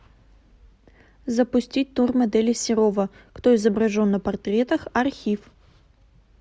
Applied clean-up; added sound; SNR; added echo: none; none; none; none.